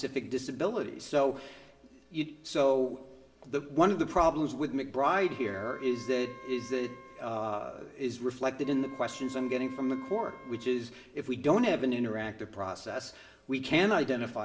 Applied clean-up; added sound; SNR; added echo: none; Wind instrument, woodwind instrument; 19 dB; reverberation time 0.6 s.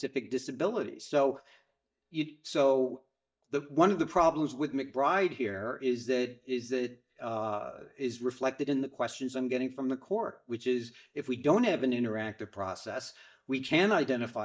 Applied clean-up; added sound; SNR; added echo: neural mask model DeepFilterNet 3.